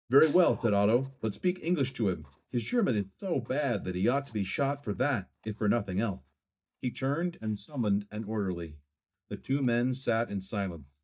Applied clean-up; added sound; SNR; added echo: neural mask model DeepFilterNet 3.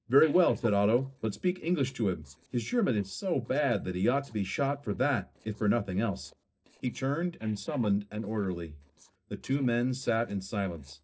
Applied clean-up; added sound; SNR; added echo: neural separator model SepFormer DNS4.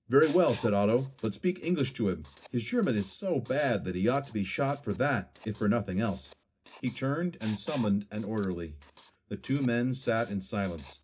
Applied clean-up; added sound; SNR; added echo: none; Writing; 18 dB; reverberation time 0.4 s.